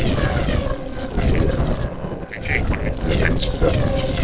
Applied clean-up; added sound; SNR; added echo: neural separator model SepFormer DNS4.